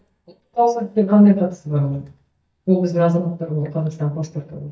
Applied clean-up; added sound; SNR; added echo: neural mask model DeepFilterNet 3.